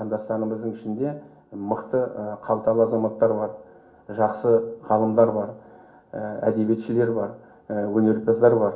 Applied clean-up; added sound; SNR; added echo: none; none; none; none.